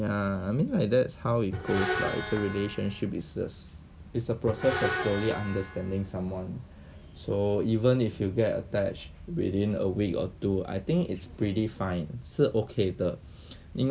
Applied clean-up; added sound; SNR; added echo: none; Screech; 7 dB; none.